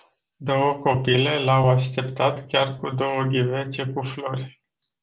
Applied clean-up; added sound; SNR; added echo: none; none; none; none.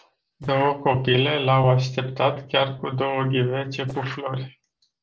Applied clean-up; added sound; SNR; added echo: neural separator model SepFormer DNS4.